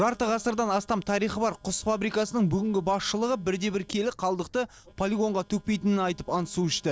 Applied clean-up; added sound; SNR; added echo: neural separator model SepFormer DNS4.